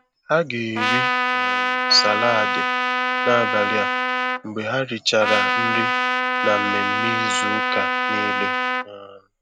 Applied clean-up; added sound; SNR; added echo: none; Trumpet; -3 dB; none.